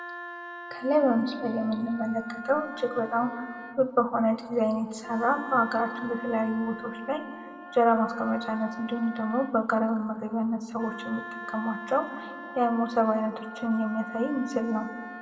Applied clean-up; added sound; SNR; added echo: none; Wind instrument, woodwind instrument; 14 dB; reverberation time 1.6 s.